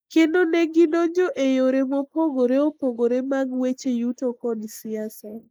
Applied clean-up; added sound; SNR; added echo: neural mask model Resemble Enhance denoiser.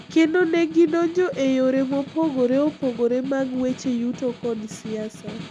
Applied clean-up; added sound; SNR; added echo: none; Snare drum; 17 dB; none.